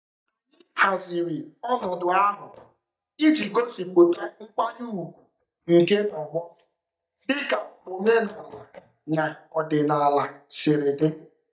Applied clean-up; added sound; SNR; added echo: neural mask model DeepFilterNet 3.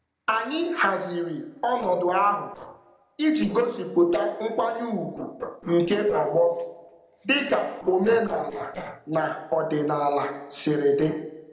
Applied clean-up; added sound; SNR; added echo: neural separator model SepFormer DNS4.